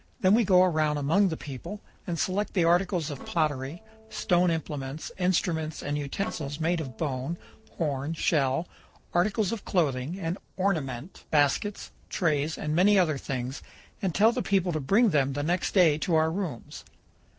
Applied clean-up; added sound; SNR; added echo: neural separator model SepFormer DNS4.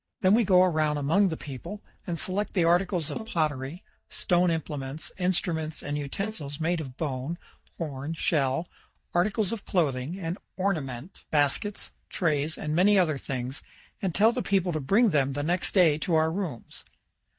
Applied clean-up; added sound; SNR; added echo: neural mask model DeepFilterNet 3.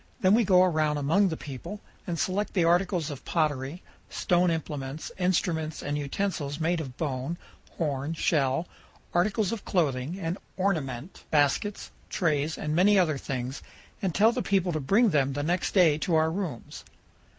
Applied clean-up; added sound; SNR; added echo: none; none; none; none.